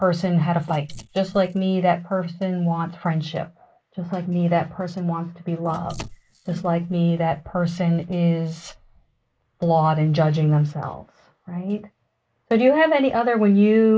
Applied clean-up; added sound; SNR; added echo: neural mask model Resemble Enhance denoiser.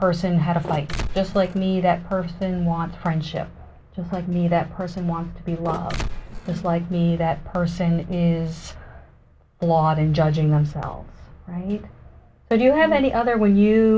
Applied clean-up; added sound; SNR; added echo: none; Mechanisms; 11 dB; none.